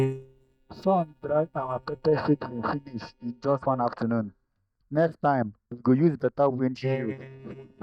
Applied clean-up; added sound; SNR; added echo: neural mask model DeepFilterNet 3.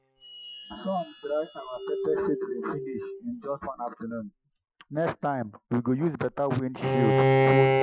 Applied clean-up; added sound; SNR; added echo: classical method Wiener filter.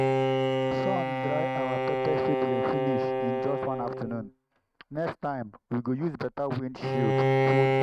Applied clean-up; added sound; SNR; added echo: neural mask model RNNoise.